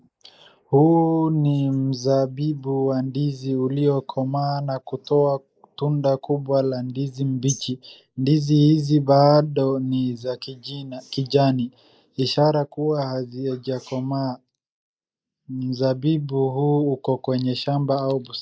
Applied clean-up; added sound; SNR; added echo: neural mask model Resemble Enhance denoiser.